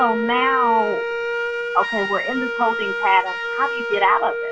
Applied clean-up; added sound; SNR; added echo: none; Wind instrument, woodwind instrument; 3 dB; reverberation time 0.2 s.